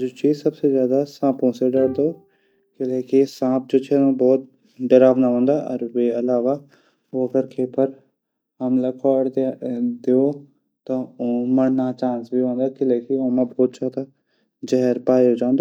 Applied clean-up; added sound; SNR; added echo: none; Bowed string instrument; 19 dB; none.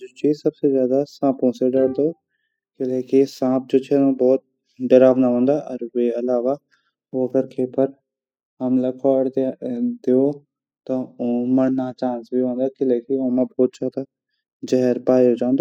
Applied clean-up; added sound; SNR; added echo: classical method spectral subtraction.